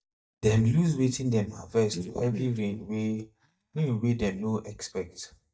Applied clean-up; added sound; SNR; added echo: neural mask model DeepFilterNet 3.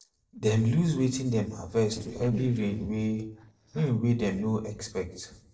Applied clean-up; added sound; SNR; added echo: neural separator model SepFormer DNS4.